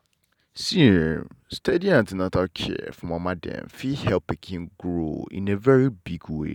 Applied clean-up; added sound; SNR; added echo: none; none; none; none.